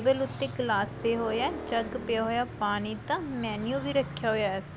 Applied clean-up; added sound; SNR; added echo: none; Motorcycle; 10 dB; none.